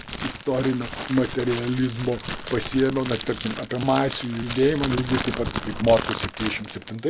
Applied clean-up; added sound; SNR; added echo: none; Crackle; 8 dB; none.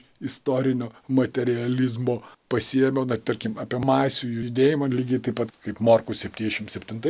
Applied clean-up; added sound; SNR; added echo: none; none; none; none.